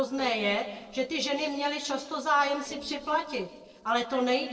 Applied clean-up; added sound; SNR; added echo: neural separator model SepFormer DNS4.